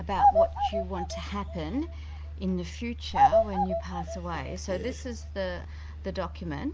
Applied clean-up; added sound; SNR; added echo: none; Bird vocalization, bird call, bird song; -5 dB; none.